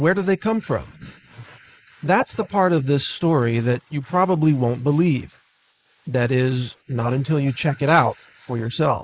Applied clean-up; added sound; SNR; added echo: neural mask model Resemble Enhance denoiser.